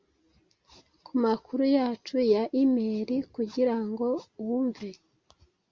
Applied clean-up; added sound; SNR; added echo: none; none; none; none.